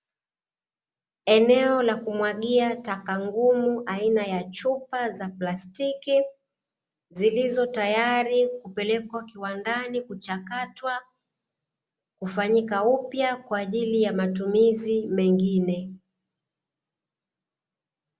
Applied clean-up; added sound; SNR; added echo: none; none; none; none.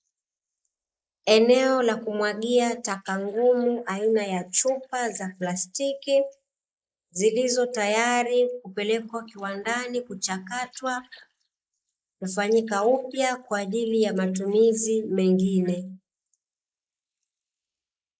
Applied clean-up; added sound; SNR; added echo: neural mask model Resemble Enhance denoiser.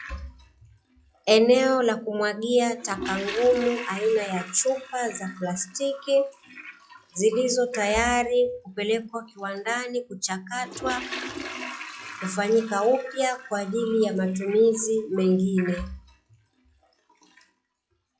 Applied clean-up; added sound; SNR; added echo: classical method log-MMSE.